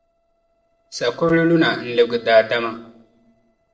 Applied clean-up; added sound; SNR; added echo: neural separator model SepFormer DNS4.